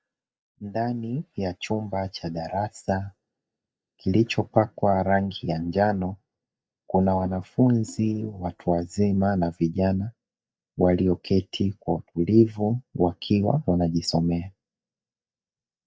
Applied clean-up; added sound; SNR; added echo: neural mask model DeepFilterNet 3.